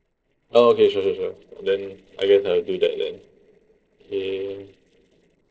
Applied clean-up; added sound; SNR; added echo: neural separator model SepFormer DNS4.